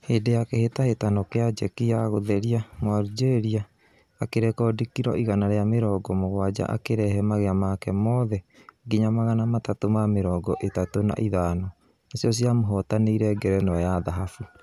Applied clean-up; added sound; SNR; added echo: none; none; none; none.